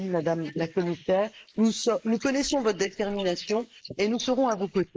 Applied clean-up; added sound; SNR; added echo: neural mask model Resemble Enhance denoiser.